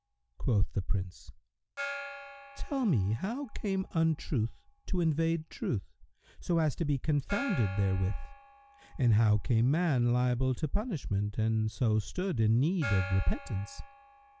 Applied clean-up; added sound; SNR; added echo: none; Gong; 17 dB; none.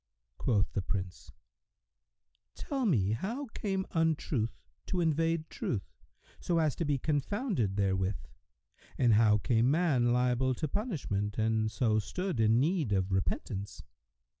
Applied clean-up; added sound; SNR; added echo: none; none; none; none.